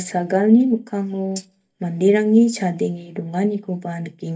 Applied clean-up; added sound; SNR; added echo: neural mask model DeepFilterNet 3.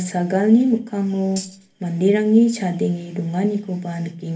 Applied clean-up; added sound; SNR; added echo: none; Tambourine; 16 dB; reverberation time 0.3 s.